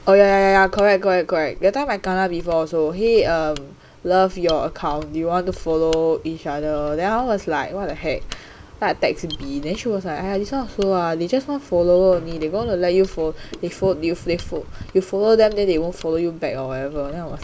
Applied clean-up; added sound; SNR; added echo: none; Mechanisms; 16 dB; none.